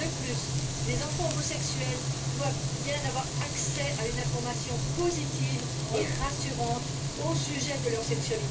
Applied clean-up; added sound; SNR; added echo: none; Frying (food); -4 dB; reverberation time 0.2 s.